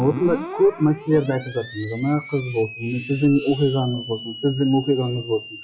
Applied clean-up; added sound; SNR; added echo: classical method WPE with log-MMSE.